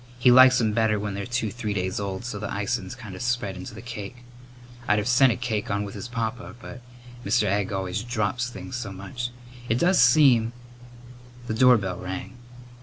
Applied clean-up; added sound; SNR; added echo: none; none; none; none.